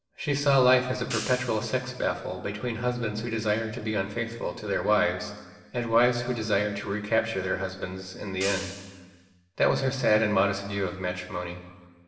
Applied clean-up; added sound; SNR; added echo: none; Hi-hat; 14 dB; reverberation time 1.3 s.